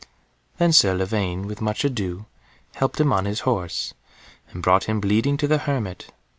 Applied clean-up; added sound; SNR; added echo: none; none; none; none.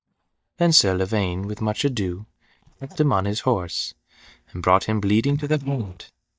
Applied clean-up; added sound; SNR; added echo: neural mask model DeepFilterNet 3.